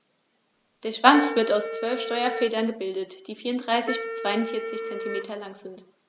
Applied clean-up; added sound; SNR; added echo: none; Wind instrument, woodwind instrument; 8 dB; none.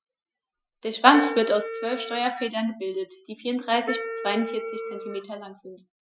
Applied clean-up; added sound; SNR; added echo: classical method Wiener filter.